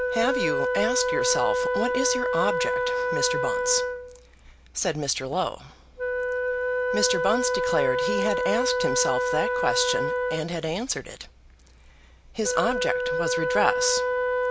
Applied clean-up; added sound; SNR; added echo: none; Wind instrument, woodwind instrument; -2 dB; none.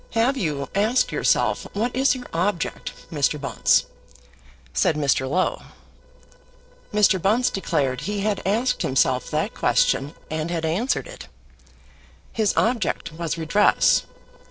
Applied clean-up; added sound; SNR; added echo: neural separator model SepFormer DNS4.